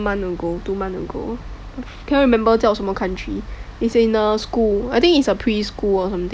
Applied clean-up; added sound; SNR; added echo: none; none; none; none.